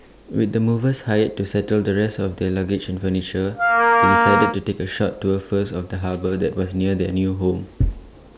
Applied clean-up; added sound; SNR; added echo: none; Wind instrument, woodwind instrument; -4 dB; none.